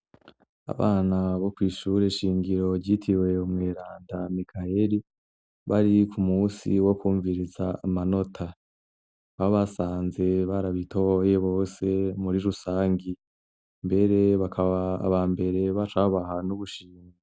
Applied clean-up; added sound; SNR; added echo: none; none; none; none.